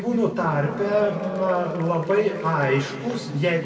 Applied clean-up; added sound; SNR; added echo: none; Applause / Crowd / Cheering; 14 dB; reverberation time 2.1 s.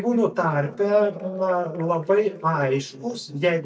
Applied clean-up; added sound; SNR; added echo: neural mask model DeepFilterNet 3.